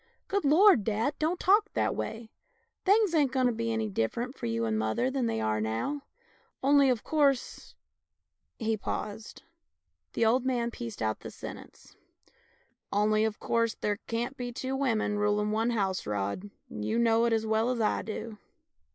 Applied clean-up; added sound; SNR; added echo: neural mask model Resemble Enhance denoiser.